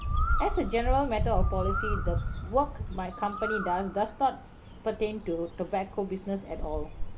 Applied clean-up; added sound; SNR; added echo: none; Bird; 0 dB; none.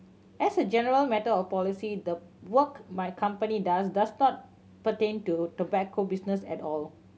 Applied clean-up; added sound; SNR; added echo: none; none; none; none.